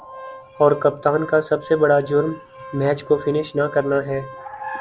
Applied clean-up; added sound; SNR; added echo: none; Organ; 18 dB; none.